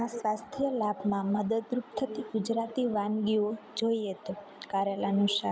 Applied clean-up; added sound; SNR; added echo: none; none; none; none.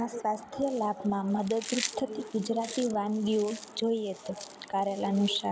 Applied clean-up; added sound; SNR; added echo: none; Chewing, mastication; 14 dB; none.